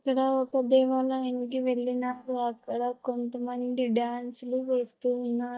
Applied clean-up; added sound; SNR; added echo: neural mask model DeepFilterNet 3.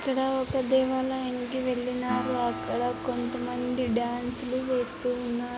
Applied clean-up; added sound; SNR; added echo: none; Acoustic guitar; 12 dB; none.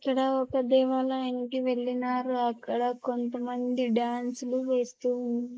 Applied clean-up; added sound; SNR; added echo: neural mask model Resemble Enhance denoiser.